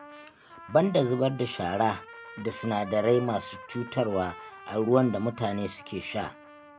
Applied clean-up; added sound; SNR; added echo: none; Trumpet; 17 dB; none.